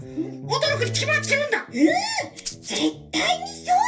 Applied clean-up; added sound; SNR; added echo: none; Rattle (instrument); 14 dB; reverberation time 0.3 s.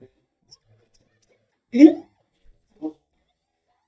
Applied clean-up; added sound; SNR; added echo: neural mask model DeepFilterNet 3.